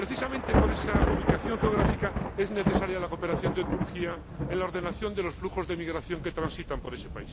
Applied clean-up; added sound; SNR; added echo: none; Thunder / Rain; -3 dB; none.